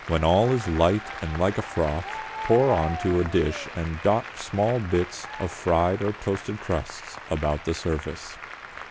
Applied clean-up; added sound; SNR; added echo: none; Applause; 12 dB; none.